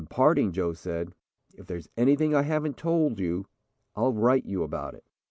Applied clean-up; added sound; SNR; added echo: none; none; none; none.